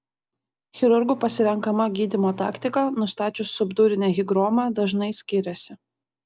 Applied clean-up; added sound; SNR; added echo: none; none; none; none.